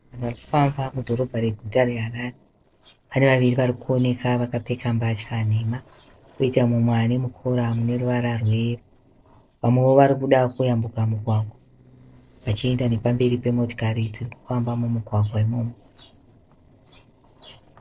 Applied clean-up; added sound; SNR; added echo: neural separator model SepFormer DNS4.